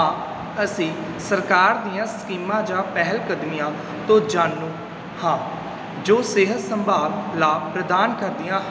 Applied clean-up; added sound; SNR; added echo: none; none; none; none.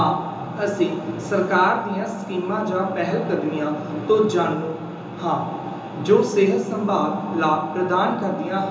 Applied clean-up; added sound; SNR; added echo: none; none; none; reverberation time 0.6 s.